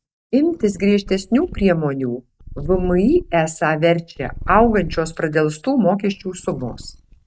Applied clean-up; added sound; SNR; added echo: neural mask model DeepFilterNet 3.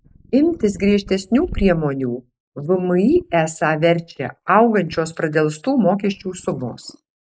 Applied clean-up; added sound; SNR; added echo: neural mask model Resemble Enhance denoiser.